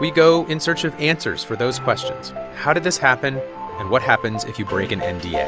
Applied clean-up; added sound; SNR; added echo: none; none; none; none.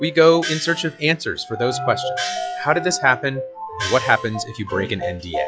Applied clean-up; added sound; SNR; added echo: classical method log-MMSE.